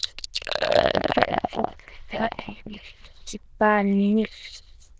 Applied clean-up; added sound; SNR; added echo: neural diffusion model UNIVERSE++.